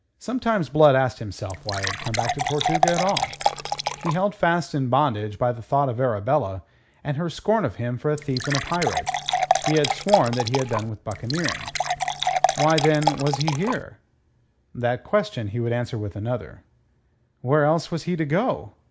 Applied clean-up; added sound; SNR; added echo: none; Fill (with liquid) / Water; 1 dB; none.